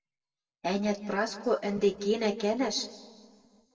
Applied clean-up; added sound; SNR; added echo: none; none; none; reverberation time 1.5 s.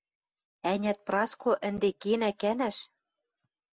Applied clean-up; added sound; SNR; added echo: none; none; none; none.